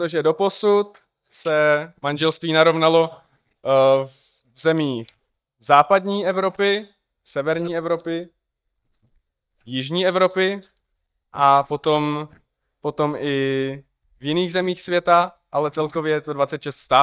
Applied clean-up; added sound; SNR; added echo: neural mask model DeepFilterNet 3.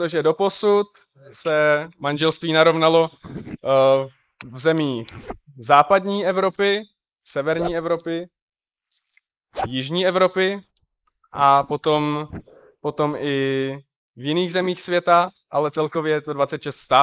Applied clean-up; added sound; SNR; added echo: neural mask model Resemble Enhance denoiser.